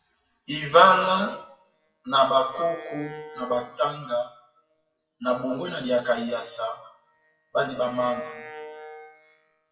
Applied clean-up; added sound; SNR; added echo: classical method WPE with log-MMSE.